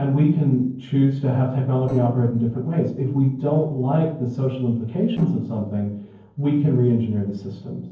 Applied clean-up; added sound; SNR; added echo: neural separator model SepFormer DNS4.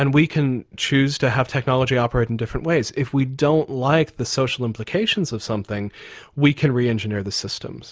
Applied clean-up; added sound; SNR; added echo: none; none; none; none.